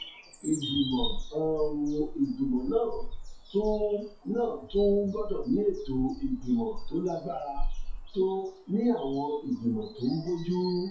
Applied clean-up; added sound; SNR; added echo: classical method WPE with log-MMSE.